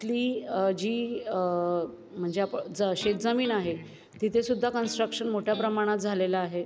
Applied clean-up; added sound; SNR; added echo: none; Electric guitar; 16 dB; none.